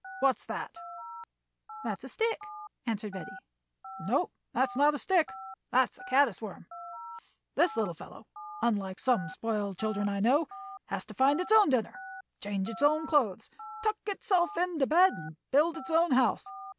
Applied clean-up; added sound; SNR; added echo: none; Telephone; 15 dB; none.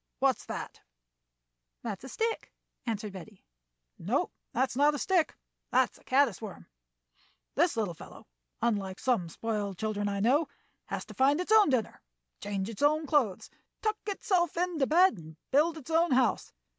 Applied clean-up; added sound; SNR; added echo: none; none; none; none.